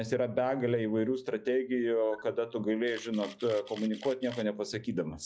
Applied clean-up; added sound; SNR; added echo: classical method log-MMSE.